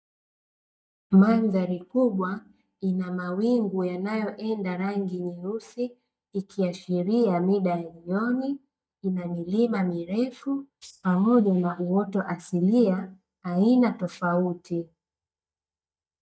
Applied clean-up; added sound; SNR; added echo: neural mask model DeepFilterNet 3.